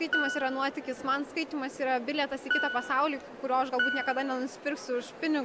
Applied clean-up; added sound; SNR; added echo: none; Piano; 4 dB; none.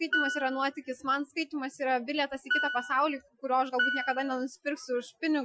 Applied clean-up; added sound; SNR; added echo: classical method Wiener filter.